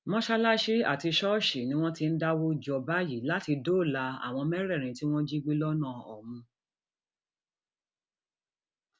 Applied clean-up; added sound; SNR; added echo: none; none; none; none.